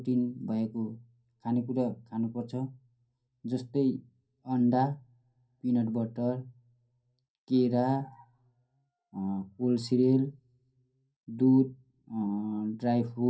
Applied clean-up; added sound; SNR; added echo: none; none; none; reverberation time 0.3 s.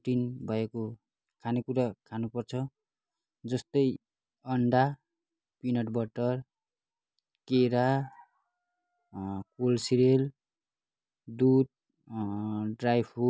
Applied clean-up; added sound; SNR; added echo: none; none; none; none.